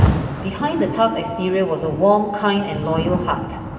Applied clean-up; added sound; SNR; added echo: none; Rain; 4 dB; reverberation time 2.5 s.